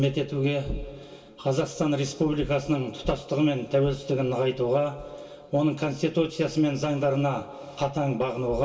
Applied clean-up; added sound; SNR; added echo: none; none; none; reverberation time 0.2 s.